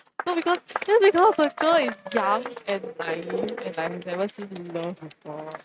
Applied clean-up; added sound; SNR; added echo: neural mask model RNNoise.